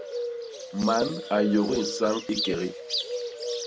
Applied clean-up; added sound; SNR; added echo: none; Bird; 5 dB; none.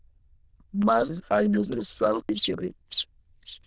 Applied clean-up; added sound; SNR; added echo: neural diffusion model UNIVERSE++.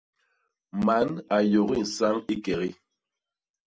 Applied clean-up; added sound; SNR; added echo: none; none; none; none.